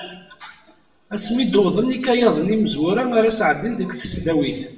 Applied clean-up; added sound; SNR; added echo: none; none; none; reverberation time 0.7 s.